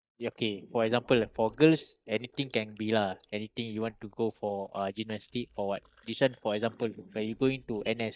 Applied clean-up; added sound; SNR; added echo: neural mask model DeepFilterNet 3.